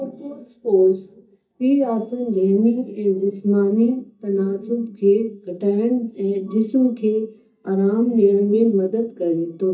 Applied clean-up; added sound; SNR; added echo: neural mask model DeepFilterNet 3.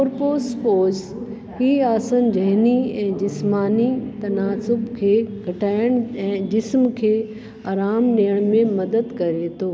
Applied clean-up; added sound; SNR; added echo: none; none; none; none.